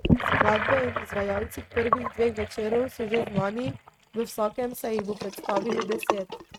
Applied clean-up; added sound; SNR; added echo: neural mask model RNNoise.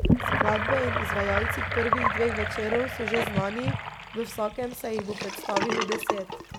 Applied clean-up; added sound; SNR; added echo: none; Sink (filling or washing) / Gurgling; -2 dB; none.